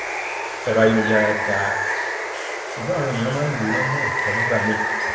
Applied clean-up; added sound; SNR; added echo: none; Water; 1 dB; reverberation time 0.6 s.